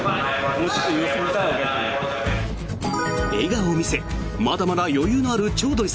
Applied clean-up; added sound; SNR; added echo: none; Thunder; 15 dB; none.